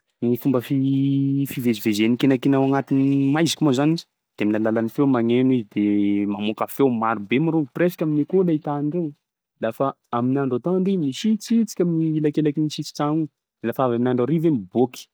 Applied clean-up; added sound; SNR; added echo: neural mask model DeepFilterNet 3.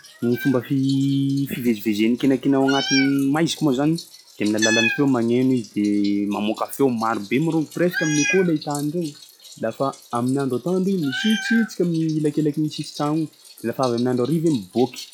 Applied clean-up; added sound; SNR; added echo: classical method log-MMSE.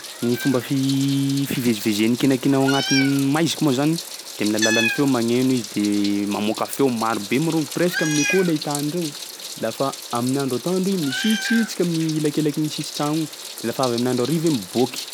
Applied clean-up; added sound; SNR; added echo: none; Meow; 9 dB; none.